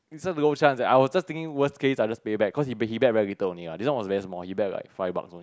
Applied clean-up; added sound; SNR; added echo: none; none; none; none.